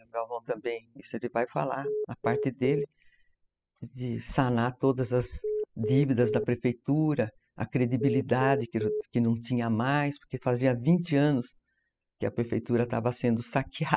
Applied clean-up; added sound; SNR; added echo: classical method spectral subtraction.